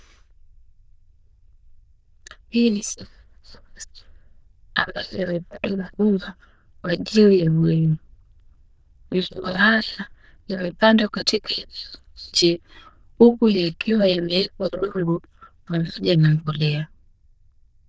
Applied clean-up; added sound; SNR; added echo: neural diffusion model UNIVERSE++.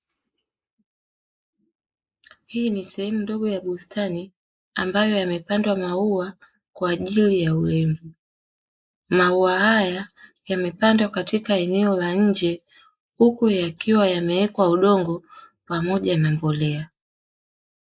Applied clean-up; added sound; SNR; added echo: neural mask model Resemble Enhance denoiser.